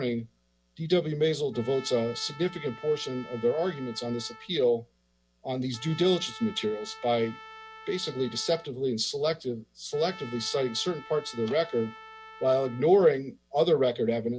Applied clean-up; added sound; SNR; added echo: none; Trumpet; 19 dB; none.